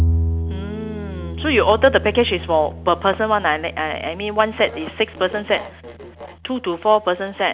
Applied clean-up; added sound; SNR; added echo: none; Bowed string instrument; 7 dB; none.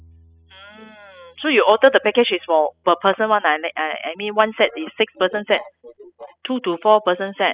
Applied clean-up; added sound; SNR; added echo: classical method spectral subtraction.